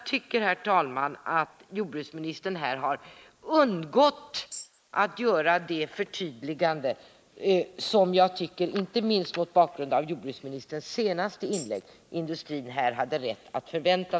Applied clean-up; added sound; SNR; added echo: neural mask model Resemble Enhance denoiser.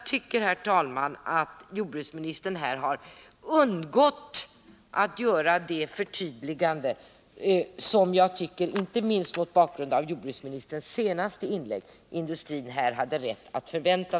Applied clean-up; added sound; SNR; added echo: none; none; none; none.